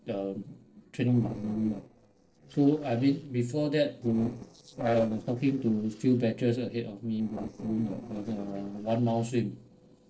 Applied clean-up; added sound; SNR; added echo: neural separator model SepFormer DNS4.